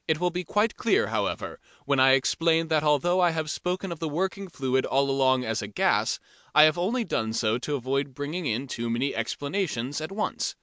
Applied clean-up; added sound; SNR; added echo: none; none; none; none.